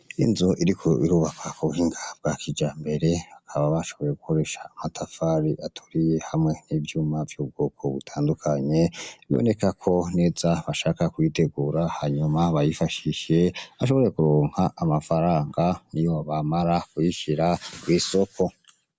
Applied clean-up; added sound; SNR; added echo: none; none; none; none.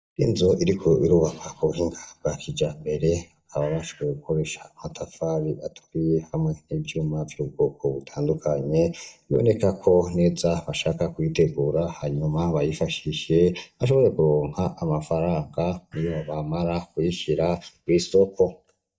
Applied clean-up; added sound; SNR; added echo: neural mask model DeepFilterNet 3.